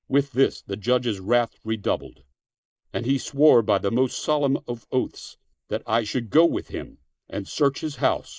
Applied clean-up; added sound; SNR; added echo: neural mask model Resemble Enhance denoiser.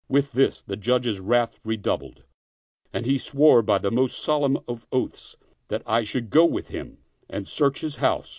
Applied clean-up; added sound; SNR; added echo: none; none; none; none.